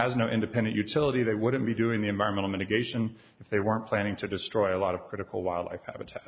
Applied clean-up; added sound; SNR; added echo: none; none; none; none.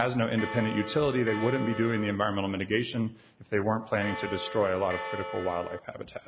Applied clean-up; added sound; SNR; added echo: none; Bell; 9 dB; none.